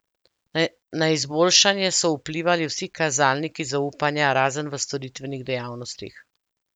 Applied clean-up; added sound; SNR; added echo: none; none; none; none.